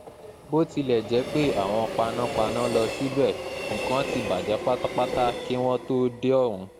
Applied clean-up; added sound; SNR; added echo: none; Train; 7 dB; none.